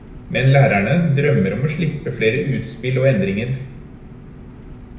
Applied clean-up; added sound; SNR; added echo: none; Engine; 17 dB; reverberation time 0.8 s.